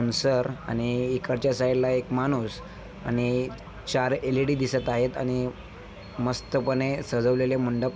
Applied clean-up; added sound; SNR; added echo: none; none; none; none.